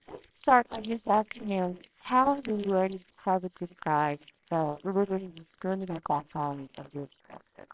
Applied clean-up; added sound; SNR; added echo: neural separator model SepFormer WHAMR!.